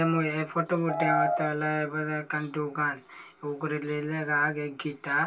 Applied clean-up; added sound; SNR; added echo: none; Piano; -2 dB; reverberation time 0.1 s.